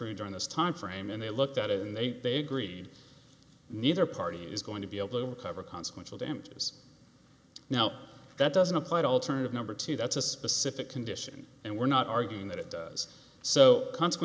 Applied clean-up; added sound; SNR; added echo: none; none; none; none.